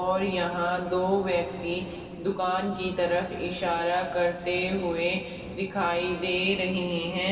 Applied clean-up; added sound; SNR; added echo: none; Fire; 17 dB; reverberation time 2.4 s.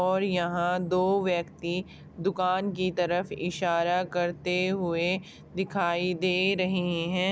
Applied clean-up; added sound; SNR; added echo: none; none; none; none.